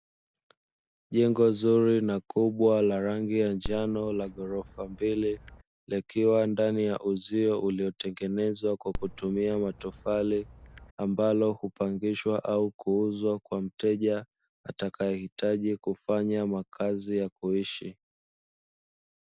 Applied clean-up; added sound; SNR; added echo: none; Dog; 14 dB; none.